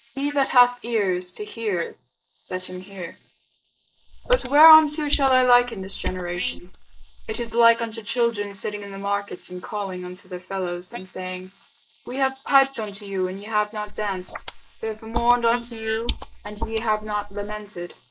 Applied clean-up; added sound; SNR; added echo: neural mask model Resemble Enhance denoiser.